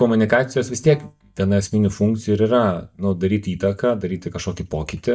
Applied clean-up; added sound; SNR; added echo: neural mask model DeepFilterNet 3.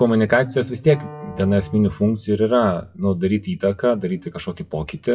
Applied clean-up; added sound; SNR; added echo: classical method WPE with log-MMSE.